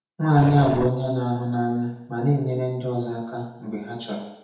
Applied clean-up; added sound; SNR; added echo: none; Growling; 9 dB; reverberation time 0.8 s.